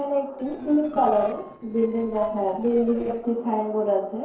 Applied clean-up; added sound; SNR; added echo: neural separator model SepFormer DNS4.